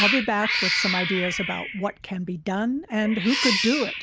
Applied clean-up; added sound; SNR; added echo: none; Cat; 1 dB; none.